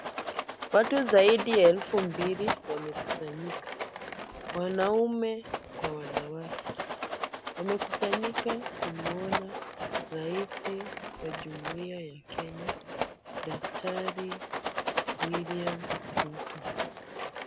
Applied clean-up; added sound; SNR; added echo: none; Rattle; 4 dB; none.